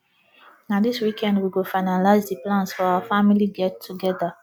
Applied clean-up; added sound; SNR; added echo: none; none; none; none.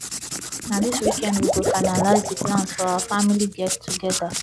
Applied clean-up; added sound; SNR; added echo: none; Water / Liquid + Writing; 1 dB; none.